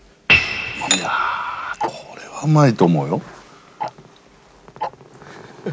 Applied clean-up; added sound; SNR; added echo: none; Tick-tock; 13 dB; none.